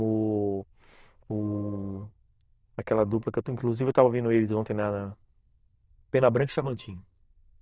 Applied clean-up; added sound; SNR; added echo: neural diffusion model UNIVERSE++.